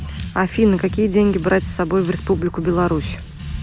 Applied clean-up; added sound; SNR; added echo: none; none; none; none.